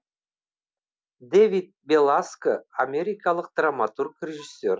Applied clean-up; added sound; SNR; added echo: none; none; none; none.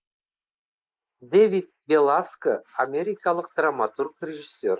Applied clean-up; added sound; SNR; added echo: neural mask model Resemble Enhance denoiser.